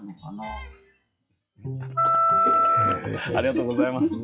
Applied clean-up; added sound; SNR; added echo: classical method log-MMSE.